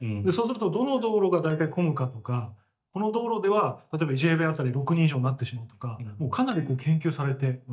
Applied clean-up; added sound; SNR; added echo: neural mask model DeepFilterNet 3.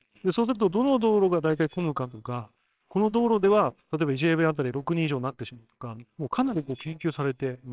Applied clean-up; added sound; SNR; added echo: neural separator model SepFormer WHAMR!.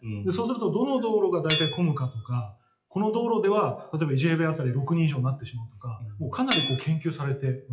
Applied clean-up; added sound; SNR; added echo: classical method WPE with log-MMSE.